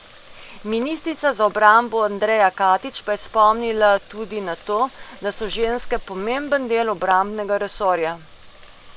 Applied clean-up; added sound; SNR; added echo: none; Water tap, faucet; 18 dB; none.